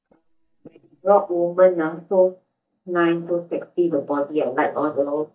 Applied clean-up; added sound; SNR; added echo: neural mask model DeepFilterNet 3.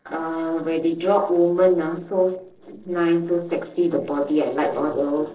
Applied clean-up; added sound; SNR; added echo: neural separator model SepFormer DNS4.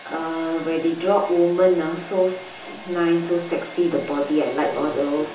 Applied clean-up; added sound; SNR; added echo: none; Domestic sounds, home sounds; 18 dB; reverberation time 0.6 s.